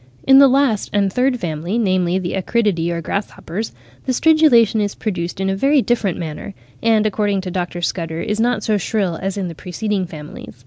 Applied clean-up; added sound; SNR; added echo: none; none; none; none.